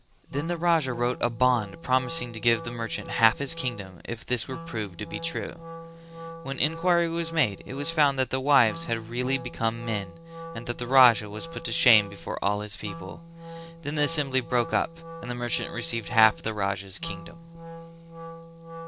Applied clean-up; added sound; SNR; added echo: none; Wind instrument, woodwind instrument; 14 dB; none.